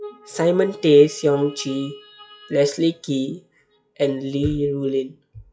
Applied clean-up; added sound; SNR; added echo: classical method WPE with log-MMSE.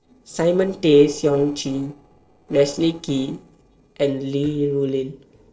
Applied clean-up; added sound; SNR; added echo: neural separator model SepFormer DNS4.